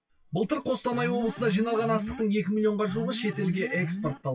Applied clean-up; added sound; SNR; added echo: classical method WPE with log-MMSE.